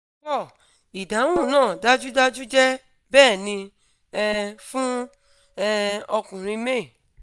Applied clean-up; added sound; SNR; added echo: neural mask model DeepFilterNet 3.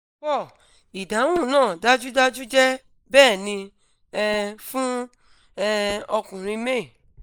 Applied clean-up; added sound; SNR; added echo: neural mask model Resemble Enhance denoiser.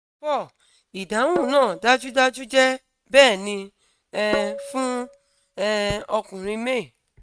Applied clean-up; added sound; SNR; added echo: neural mask model RNNoise.